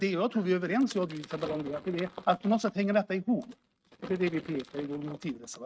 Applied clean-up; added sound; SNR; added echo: neural mask model RNNoise.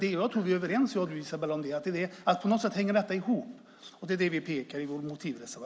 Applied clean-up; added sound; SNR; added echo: none; none; none; none.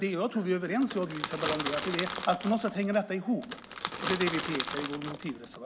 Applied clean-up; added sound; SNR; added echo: none; Crackle / Crushing; 4 dB; none.